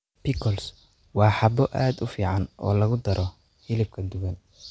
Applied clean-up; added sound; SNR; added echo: none; none; none; none.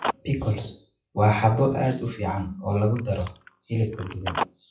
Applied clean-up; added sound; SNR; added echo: classical method WPE with log-MMSE.